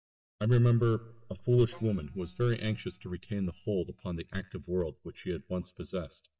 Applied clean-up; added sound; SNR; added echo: neural mask model DeepFilterNet 3.